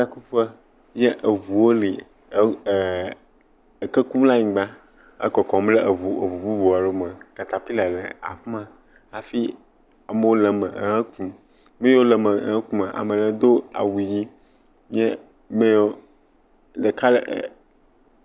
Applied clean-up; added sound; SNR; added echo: none; none; none; none.